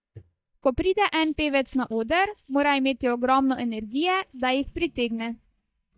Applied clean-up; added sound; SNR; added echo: neural mask model DeepFilterNet 3.